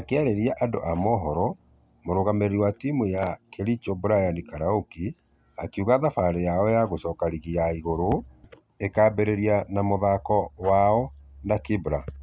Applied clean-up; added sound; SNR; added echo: none; none; none; none.